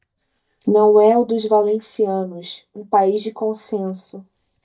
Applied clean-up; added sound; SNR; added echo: neural mask model DeepFilterNet 3.